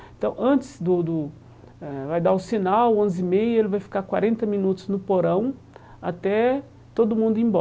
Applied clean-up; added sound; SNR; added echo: none; none; none; none.